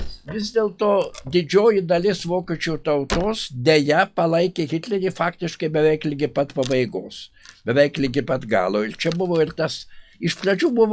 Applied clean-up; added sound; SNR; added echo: classical method log-MMSE.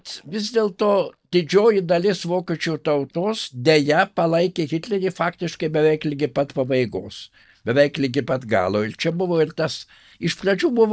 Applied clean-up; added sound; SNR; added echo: neural mask model DeepFilterNet 3.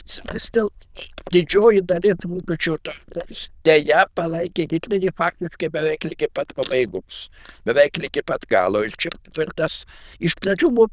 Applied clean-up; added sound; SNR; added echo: neural diffusion model UNIVERSE++.